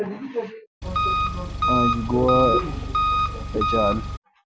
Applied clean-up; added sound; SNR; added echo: none; Engine; -3 dB; none.